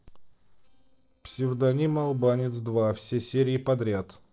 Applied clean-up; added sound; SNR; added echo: neural separator model SepFormer DNS4.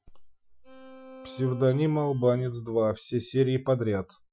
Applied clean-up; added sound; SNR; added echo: classical method Wiener filter.